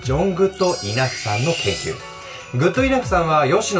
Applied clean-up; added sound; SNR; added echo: none; none; none; reverberation time 0.2 s.